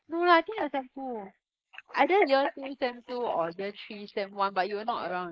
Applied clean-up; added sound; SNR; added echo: neural mask model Resemble Enhance denoiser.